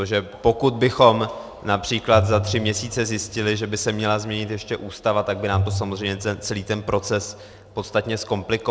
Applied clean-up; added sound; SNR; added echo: none; Bowed string instrument; 8 dB; none.